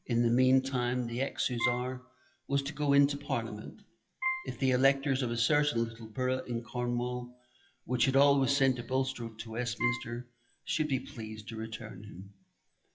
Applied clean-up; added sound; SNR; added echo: classical method WPE with log-MMSE.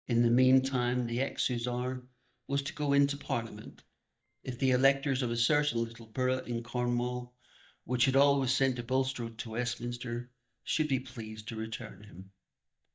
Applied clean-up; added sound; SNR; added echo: neural mask model DeepFilterNet 3.